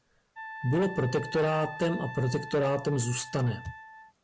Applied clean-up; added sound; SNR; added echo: none; Wind instrument, woodwind instrument; 13 dB; none.